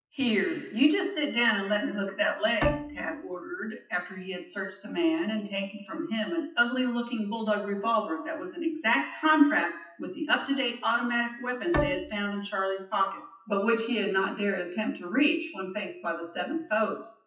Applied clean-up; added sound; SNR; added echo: classical method WPE with log-MMSE.